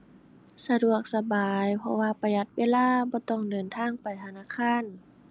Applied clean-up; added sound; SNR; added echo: none; none; none; none.